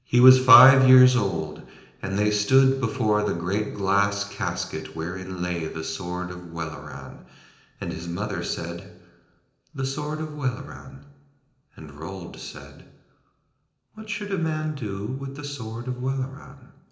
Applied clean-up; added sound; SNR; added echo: none; none; none; reverberation time 0.8 s.